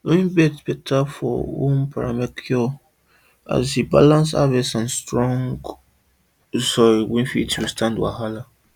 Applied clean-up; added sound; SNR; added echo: none; none; none; none.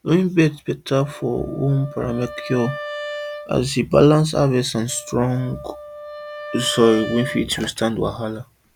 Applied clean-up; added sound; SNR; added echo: none; Wind instrument, woodwind instrument; 14 dB; none.